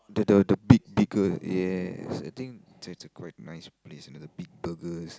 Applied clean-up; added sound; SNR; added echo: none; none; none; none.